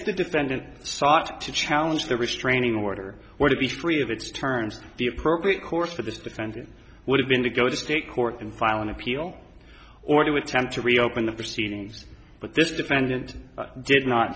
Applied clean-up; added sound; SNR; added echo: none; none; none; none.